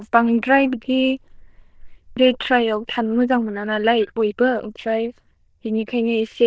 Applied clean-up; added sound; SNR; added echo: neural diffusion model UNIVERSE++.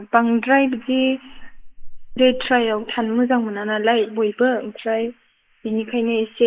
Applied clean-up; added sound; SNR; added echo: neural mask model Resemble Enhance denoiser.